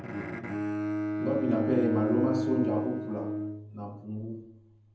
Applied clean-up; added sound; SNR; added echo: none; Bowed string instrument; 1 dB; reverberation time 0.8 s.